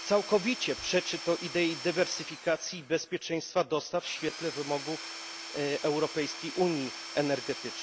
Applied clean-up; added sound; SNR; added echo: none; Tools / Domestic sounds, home sounds; 11 dB; none.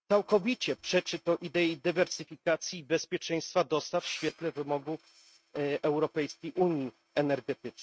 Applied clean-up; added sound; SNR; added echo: neural mask model RNNoise.